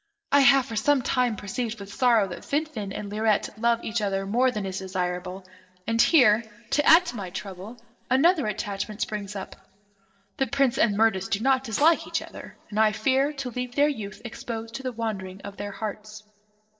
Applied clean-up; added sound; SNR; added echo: neural separator model SepFormer DNS4.